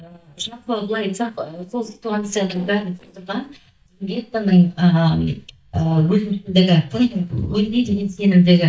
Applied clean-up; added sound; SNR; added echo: neural mask model DeepFilterNet 3.